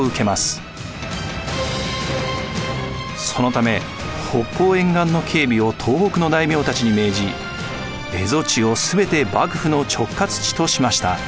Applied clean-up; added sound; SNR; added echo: none; none; none; none.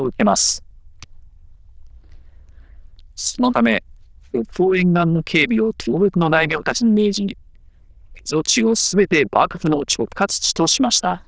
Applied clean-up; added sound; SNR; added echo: neural diffusion model UNIVERSE++.